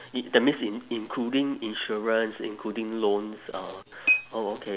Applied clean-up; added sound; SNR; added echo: none; Chink, clink; 8 dB; none.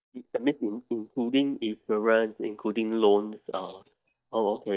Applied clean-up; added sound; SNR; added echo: neural mask model DeepFilterNet 3.